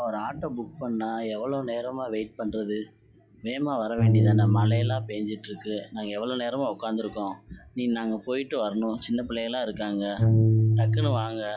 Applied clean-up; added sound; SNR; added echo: classical method log-MMSE.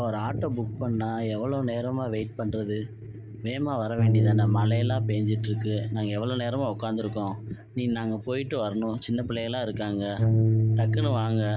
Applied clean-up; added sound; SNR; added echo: neural mask model RNNoise.